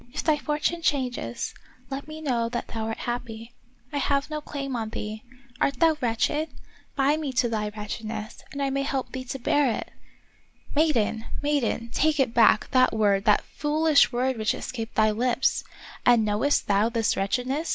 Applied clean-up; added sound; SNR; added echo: none; none; none; none.